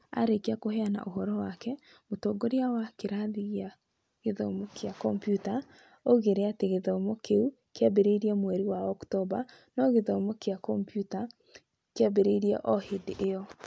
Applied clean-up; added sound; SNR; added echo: none; none; none; none.